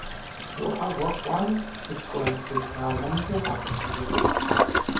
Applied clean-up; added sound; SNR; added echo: none; Toilet flush; -2 dB; reverberation time 0.7 s.